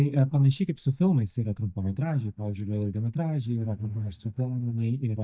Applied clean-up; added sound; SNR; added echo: neural mask model DeepFilterNet 3.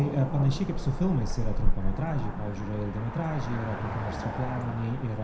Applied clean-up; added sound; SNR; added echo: none; Cricket / Motor vehicle (road); 0 dB; reverberation time 0.4 s.